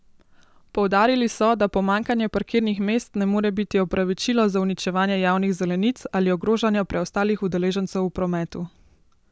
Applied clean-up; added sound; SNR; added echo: none; none; none; none.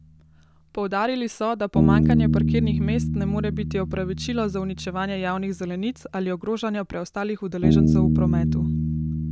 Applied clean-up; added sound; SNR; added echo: none; Bass guitar; -4 dB; none.